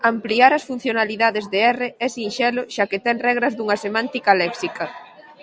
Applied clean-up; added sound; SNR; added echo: none; none; none; none.